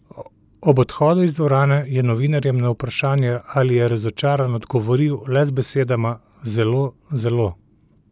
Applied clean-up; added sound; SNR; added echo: none; none; none; none.